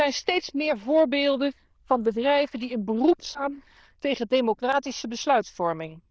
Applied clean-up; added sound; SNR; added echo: neural diffusion model UNIVERSE++.